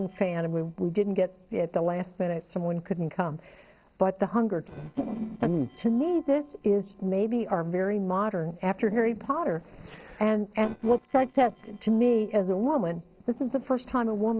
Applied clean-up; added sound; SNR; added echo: neural separator model SepFormer DNS4.